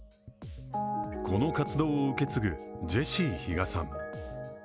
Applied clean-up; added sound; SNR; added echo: none; Bass guitar; 13 dB; none.